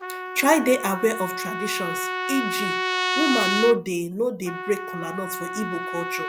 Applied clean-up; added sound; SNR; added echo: none; Trumpet; 3 dB; none.